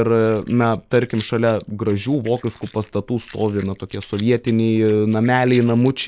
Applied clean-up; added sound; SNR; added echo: neural mask model Resemble Enhance denoiser.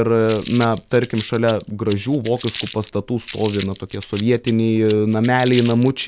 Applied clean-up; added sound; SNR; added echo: none; Crumpling, crinkling; 17 dB; none.